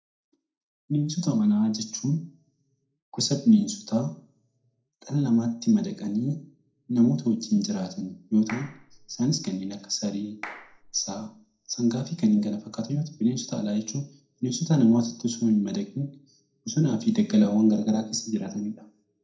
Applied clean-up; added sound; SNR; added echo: neural separator model SepFormer DNS4.